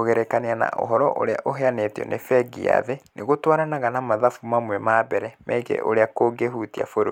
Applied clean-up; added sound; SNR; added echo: none; none; none; none.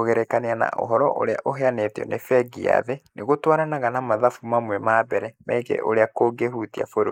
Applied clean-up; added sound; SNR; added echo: neural mask model Resemble Enhance denoiser.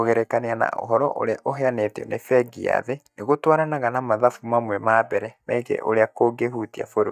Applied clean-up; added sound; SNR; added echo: neural mask model DeepFilterNet 3.